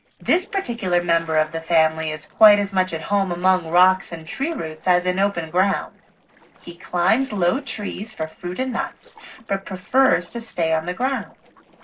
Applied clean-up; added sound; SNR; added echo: neural separator model SepFormer DNS4.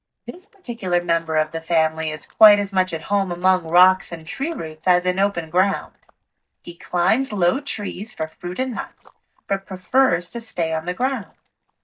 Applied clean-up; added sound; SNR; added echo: neural mask model DeepFilterNet 3.